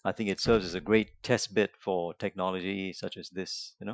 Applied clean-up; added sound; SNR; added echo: classical method Wiener filter.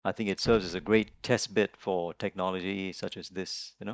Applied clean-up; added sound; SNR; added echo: neural mask model DeepFilterNet 3.